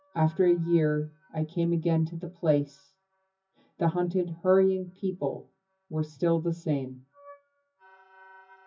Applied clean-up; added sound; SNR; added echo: classical method WPE with log-MMSE.